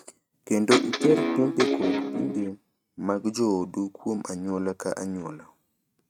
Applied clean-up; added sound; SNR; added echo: neural mask model RNNoise.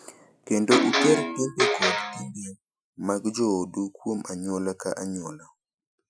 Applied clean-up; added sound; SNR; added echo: classical method Wiener filter.